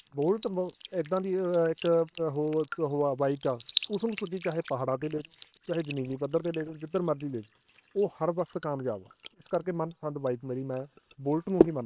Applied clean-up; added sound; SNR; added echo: neural separator model SepFormer WHAM!.